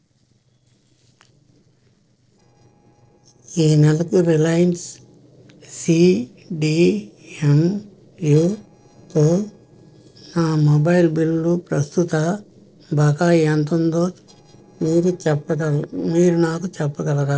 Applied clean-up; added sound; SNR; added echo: neural separator model SepFormer DNS4.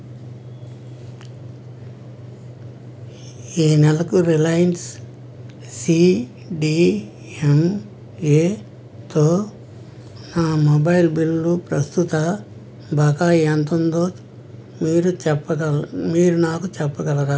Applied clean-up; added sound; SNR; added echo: none; none; none; none.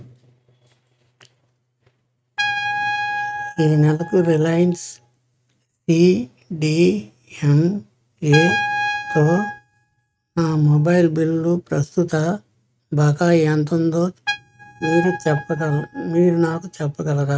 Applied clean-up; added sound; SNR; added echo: neural mask model RNNoise.